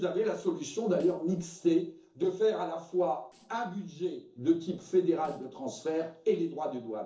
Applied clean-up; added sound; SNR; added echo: neural separator model SepFormer DNS4.